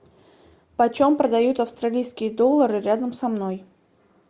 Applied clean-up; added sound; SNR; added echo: none; none; none; none.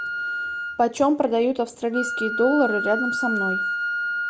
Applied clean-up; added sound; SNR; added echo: none; Wind instrument, woodwind instrument; 3 dB; none.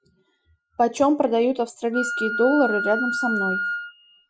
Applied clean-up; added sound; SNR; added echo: classical method Wiener filter.